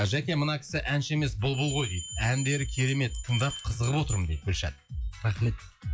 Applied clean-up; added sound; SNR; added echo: classical method log-MMSE.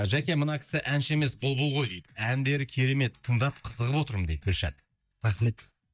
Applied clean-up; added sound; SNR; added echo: neural mask model DeepFilterNet 3.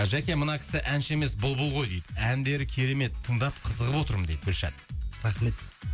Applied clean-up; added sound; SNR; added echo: none; none; none; none.